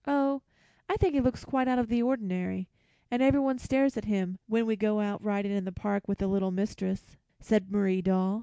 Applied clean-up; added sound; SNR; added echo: none; none; none; none.